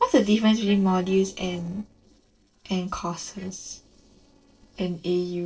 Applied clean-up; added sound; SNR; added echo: neural separator model SepFormer DNS4.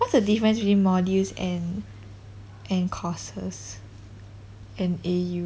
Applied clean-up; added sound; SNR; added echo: none; none; none; none.